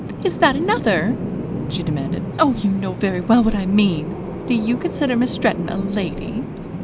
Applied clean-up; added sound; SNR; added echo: none; Bird vocalization, bird call, bird song; 7 dB; none.